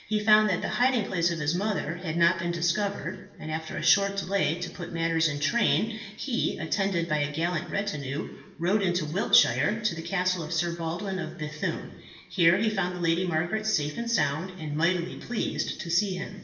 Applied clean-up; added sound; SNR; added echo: none; none; none; reverberation time 0.9 s.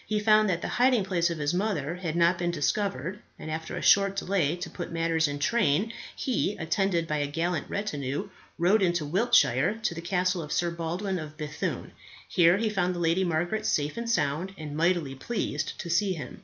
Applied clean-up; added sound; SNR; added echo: none; none; none; none.